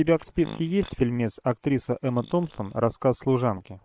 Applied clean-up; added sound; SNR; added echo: neural separator model SepFormer WHAM!.